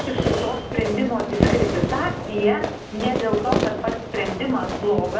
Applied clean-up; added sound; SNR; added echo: none; Fireworks; 0 dB; reverberation time 0.6 s.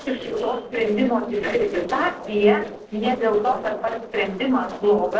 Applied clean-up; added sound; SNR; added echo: neural separator model SepFormer DNS4.